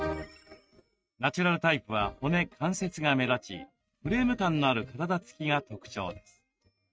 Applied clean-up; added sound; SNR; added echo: neural mask model RNNoise.